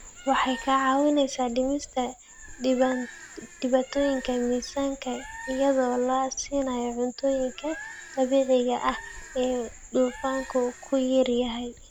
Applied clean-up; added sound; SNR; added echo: none; Bird; 17 dB; none.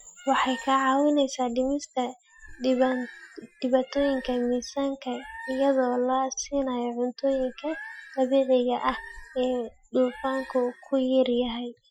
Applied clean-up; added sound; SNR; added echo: classical method Wiener filter.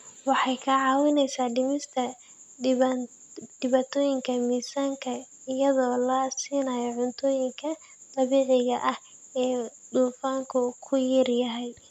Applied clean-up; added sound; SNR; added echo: none; none; none; none.